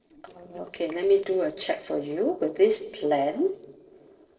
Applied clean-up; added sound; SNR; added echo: neural separator model SepFormer DNS4.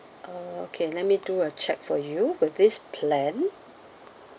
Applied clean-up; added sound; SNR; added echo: none; none; none; none.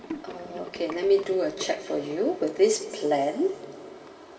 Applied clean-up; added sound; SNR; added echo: none; Sink (filling or washing) / Gurgling; 16 dB; reverberation time 2.3 s.